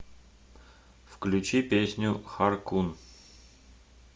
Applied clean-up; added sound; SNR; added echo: none; none; none; none.